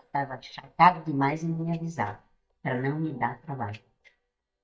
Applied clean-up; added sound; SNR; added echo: neural mask model DeepFilterNet 3.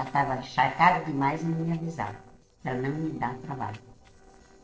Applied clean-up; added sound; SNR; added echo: neural separator model SepFormer DNS4.